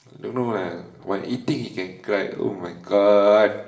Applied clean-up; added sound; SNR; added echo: none; none; none; reverberation time 0.7 s.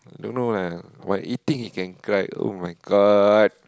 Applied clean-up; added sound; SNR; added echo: none; none; none; none.